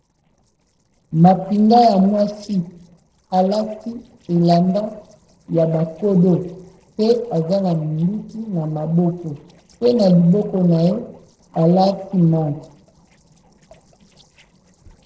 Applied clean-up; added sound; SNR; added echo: neural separator model SepFormer DNS4.